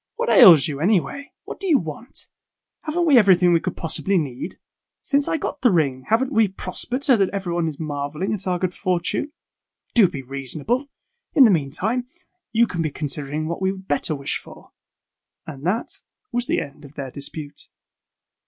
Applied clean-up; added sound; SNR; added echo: none; none; none; none.